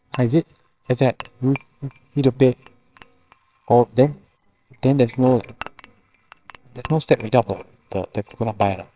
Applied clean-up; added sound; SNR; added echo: neural separator model SepFormer WHAMR!.